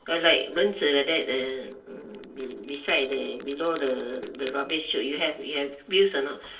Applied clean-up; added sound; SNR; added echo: neural separator model SepFormer DNS4.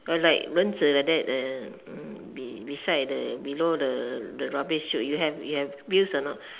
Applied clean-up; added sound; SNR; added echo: none; none; none; none.